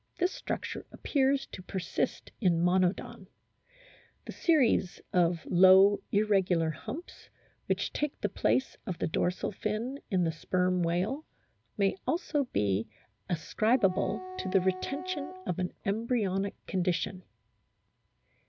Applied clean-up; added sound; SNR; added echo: none; Wind instrument, woodwind instrument; 13 dB; none.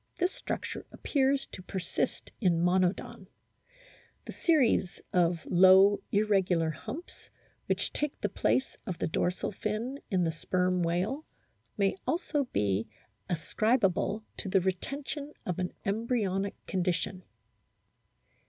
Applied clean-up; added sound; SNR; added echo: none; none; none; none.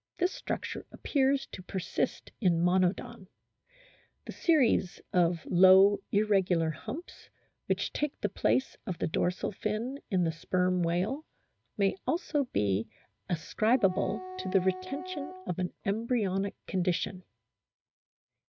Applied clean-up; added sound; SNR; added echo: neural mask model RNNoise.